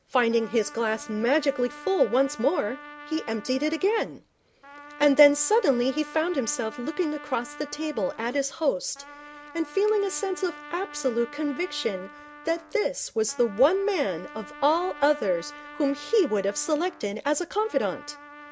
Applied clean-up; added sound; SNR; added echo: none; Trumpet; 18 dB; none.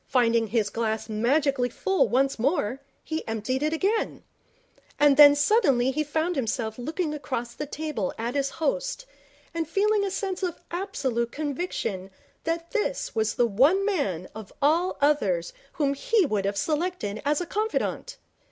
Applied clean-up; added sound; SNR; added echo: none; none; none; none.